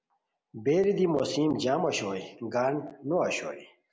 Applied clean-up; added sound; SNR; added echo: none; none; none; none.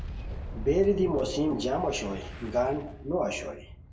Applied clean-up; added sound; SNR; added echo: none; Boom; 10 dB; reverberation time 0.2 s.